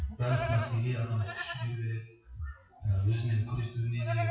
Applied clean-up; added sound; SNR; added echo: classical method WPE with log-MMSE.